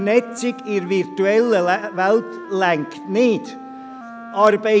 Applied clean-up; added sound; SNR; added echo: none; Wind instrument, woodwind instrument; 16 dB; none.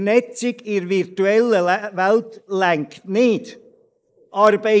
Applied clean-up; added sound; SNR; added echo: neural mask model Resemble Enhance denoiser.